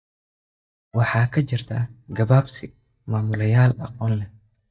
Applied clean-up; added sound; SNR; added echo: neural mask model DeepFilterNet 3.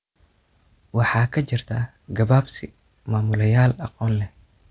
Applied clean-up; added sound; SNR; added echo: none; none; none; none.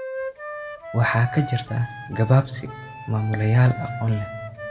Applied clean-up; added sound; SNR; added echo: none; Wind instrument, woodwind instrument; 12 dB; reverberation time 1.0 s.